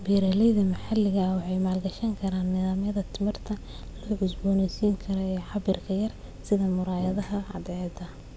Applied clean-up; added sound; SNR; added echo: none; none; none; none.